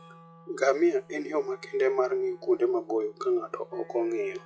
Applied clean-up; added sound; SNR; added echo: classical method log-MMSE.